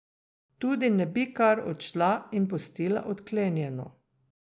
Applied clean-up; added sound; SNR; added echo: none; none; none; none.